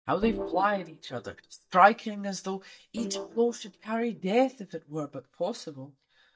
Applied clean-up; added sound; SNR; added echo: neural mask model DeepFilterNet 3.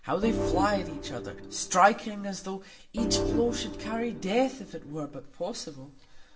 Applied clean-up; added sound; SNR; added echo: none; Organ; 4 dB; reverberation time 0.6 s.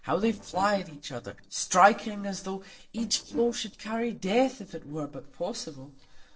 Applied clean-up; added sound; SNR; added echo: neural separator model SepFormer DNS4.